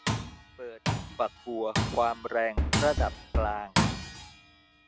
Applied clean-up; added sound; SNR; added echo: none; Tools + Knock; -1 dB; none.